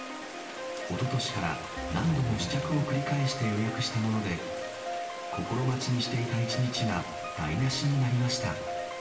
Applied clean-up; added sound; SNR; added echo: none; Rain; 13 dB; reverberation time 0.8 s.